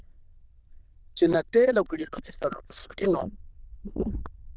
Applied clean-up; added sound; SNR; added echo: neural diffusion model UNIVERSE++.